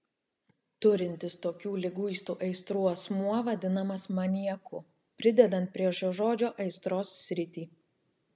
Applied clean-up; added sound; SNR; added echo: none; none; none; none.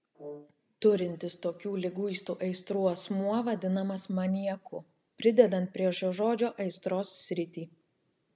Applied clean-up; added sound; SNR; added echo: none; Brass instrument; 18 dB; none.